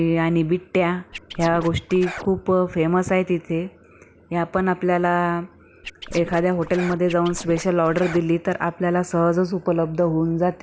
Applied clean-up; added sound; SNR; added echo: none; Scratching (performance technique); 14 dB; none.